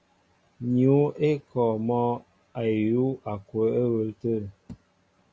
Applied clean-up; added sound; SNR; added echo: none; none; none; none.